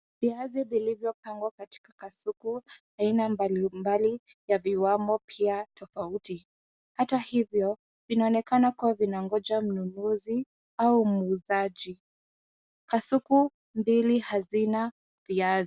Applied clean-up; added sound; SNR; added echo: none; none; none; none.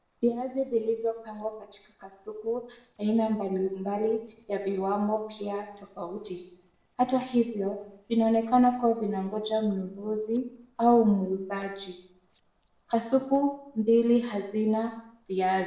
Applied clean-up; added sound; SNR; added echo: neural separator model SepFormer DNS4.